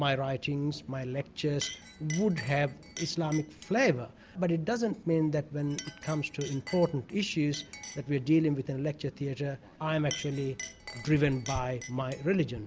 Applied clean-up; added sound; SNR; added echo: none; Chink, clink; 17 dB; none.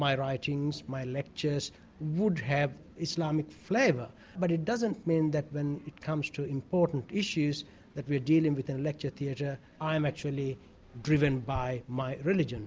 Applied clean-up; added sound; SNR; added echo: none; none; none; none.